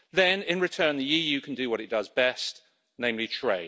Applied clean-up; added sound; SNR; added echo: none; none; none; none.